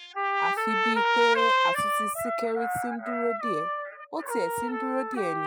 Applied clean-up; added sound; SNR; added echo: classical method spectral subtraction.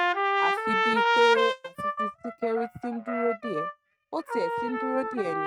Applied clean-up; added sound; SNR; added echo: neural mask model RNNoise.